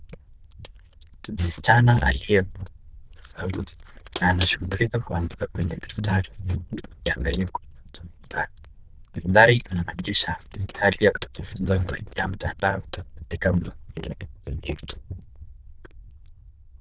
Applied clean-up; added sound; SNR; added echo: neural diffusion model UNIVERSE++.